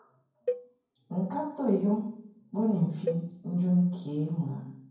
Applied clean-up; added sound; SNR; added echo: none; Cowbell; 10 dB; reverberation time 0.9 s.